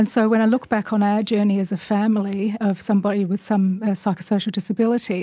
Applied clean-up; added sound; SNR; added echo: none; none; none; none.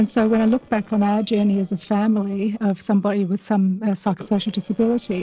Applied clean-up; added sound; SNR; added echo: neural separator model SepFormer DNS4.